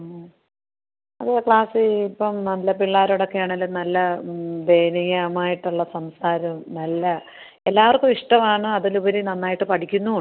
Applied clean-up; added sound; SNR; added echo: none; none; none; none.